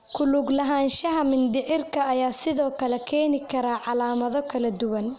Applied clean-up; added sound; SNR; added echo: none; none; none; none.